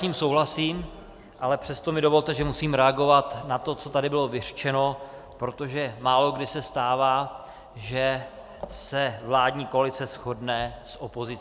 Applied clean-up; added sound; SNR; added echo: none; none; none; none.